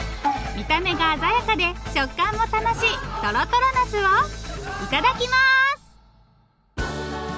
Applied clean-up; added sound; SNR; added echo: none; none; none; none.